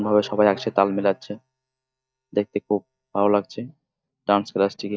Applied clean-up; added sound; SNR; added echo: neural mask model DeepFilterNet 3.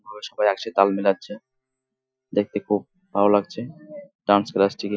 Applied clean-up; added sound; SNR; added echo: classical method Wiener filter.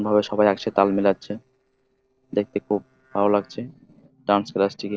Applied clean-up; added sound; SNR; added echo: neural separator model SepFormer DNS4.